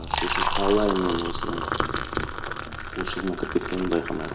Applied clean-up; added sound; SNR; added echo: none; Liquid; 1 dB; reverberation time 2.5 s.